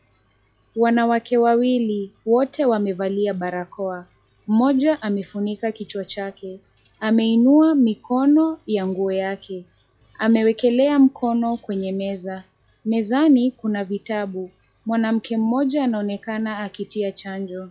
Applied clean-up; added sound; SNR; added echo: classical method log-MMSE.